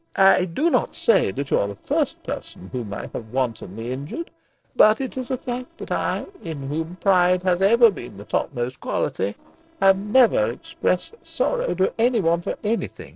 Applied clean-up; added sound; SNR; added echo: neural separator model SepFormer DNS4.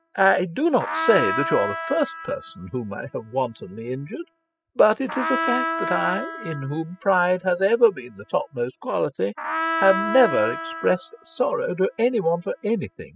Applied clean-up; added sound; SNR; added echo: classical method spectral subtraction.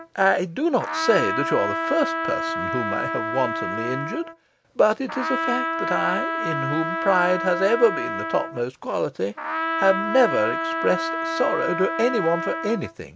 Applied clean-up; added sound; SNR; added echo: none; Trumpet; 3 dB; none.